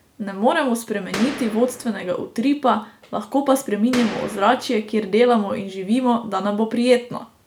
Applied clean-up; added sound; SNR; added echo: none; Boom; 11 dB; none.